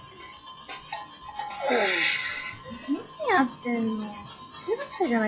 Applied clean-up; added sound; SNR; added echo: classical method log-MMSE.